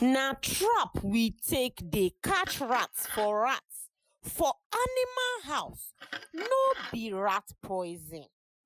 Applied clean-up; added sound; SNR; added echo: classical method Wiener filter.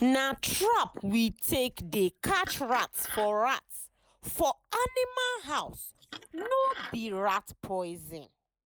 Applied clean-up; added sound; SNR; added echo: neural mask model Resemble Enhance denoiser.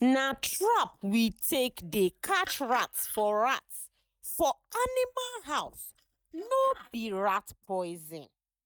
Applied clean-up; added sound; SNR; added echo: neural mask model DeepFilterNet 3.